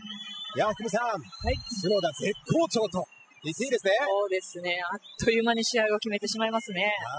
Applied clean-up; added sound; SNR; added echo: classical method spectral subtraction.